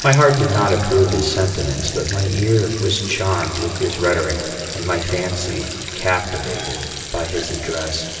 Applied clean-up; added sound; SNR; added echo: none; Sink (filling or washing); 10 dB; reverberation time 2.8 s.